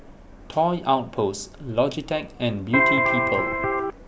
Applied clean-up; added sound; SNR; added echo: none; Electric guitar; -4 dB; none.